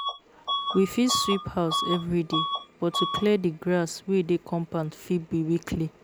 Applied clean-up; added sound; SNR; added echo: none; Bus / Alarm; 6 dB; none.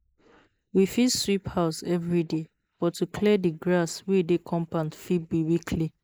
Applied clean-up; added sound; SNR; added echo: neural mask model Resemble Enhance denoiser.